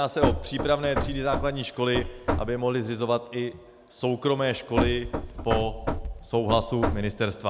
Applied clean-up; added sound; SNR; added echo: none; Knock / Wood; 3 dB; none.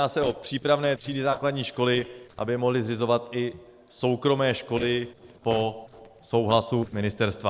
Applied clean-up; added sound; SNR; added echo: neural separator model SepFormer DNS4.